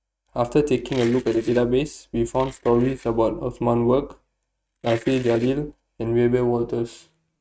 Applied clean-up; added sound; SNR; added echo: neural mask model RNNoise.